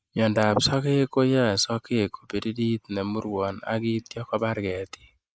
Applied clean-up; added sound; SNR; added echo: neural mask model Resemble Enhance denoiser.